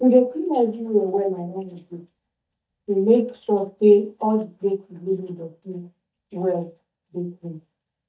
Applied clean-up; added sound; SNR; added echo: neural mask model DeepFilterNet 3.